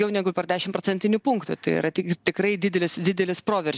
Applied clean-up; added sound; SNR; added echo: none; none; none; none.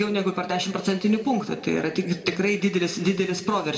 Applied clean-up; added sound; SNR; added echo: none; none; none; reverberation time 1.9 s.